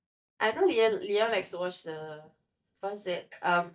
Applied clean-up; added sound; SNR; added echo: neural mask model DeepFilterNet 3.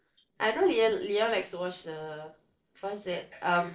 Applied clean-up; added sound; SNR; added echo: neural separator model SepFormer DNS4.